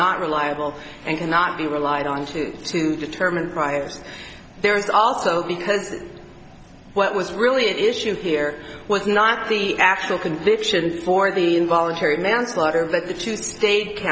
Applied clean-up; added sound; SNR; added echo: none; none; none; none.